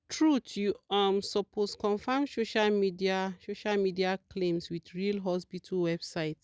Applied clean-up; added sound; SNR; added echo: none; none; none; none.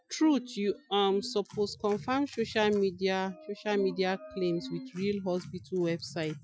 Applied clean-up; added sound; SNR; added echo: classical method Wiener filter.